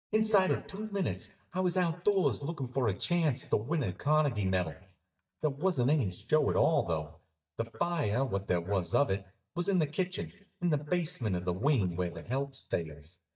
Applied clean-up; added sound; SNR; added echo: neural mask model DeepFilterNet 3.